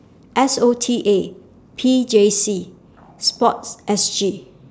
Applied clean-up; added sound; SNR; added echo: none; none; none; none.